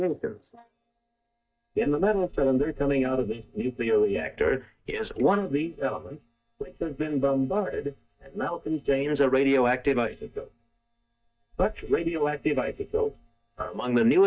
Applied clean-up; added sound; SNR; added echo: neural mask model DeepFilterNet 3.